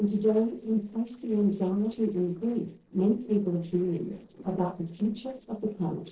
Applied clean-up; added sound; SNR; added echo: neural separator model SepFormer DNS4.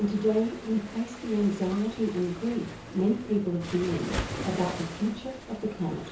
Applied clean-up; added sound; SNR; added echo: none; Waves, surf; 10 dB; reverberation time 0.6 s.